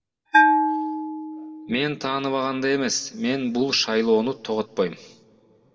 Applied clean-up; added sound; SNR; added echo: none; Bell; 1 dB; reverberation time 1.3 s.